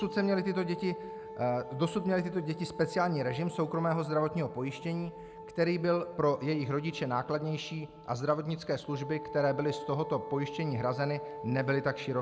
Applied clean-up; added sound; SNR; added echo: none; Wind instrument, woodwind instrument; 12 dB; none.